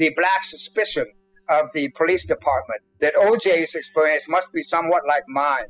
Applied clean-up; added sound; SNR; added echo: classical method spectral subtraction.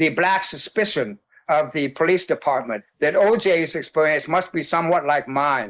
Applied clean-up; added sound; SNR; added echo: neural mask model Resemble Enhance denoiser.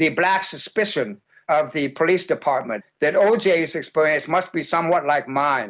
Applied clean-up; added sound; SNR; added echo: none; none; none; none.